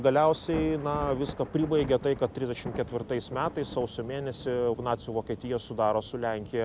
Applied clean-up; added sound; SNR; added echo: none; Thunder / Rain; 15 dB; none.